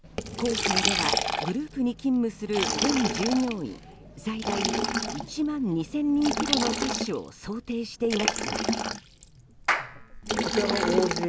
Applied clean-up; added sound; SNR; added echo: none; Liquid + Clapping; 0 dB; none.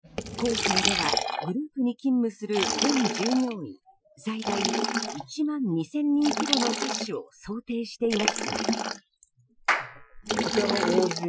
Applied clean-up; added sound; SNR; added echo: classical method Wiener filter.